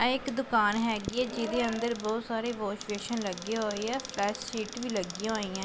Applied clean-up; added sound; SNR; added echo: none; Cupboard open or close; 14 dB; none.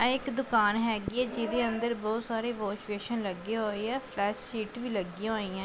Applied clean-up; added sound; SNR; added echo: none; none; none; none.